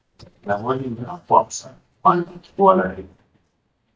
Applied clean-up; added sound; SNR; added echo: neural mask model DeepFilterNet 3.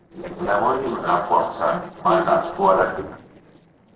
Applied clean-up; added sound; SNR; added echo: neural separator model SepFormer DNS4.